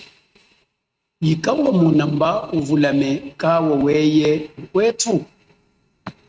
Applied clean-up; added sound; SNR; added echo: neural mask model RNNoise.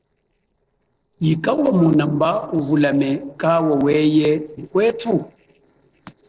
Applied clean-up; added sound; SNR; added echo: neural separator model SepFormer DNS4.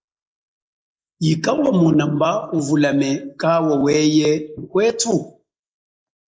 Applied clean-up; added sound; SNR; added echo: neural mask model Resemble Enhance denoiser.